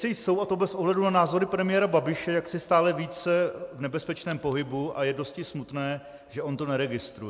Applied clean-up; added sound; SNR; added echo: none; none; none; none.